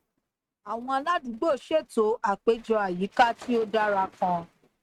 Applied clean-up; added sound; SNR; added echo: neural mask model RNNoise.